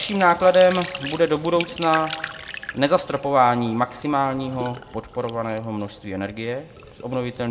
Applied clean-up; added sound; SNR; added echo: none; Trickle, dribble / Sink (filling or washing); 11 dB; reverberation time 0.4 s.